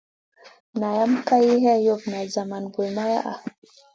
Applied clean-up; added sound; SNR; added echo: none; none; none; none.